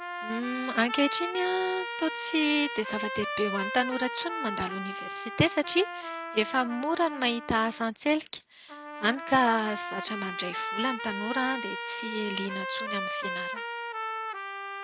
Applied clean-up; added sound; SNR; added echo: none; Trumpet; 6 dB; none.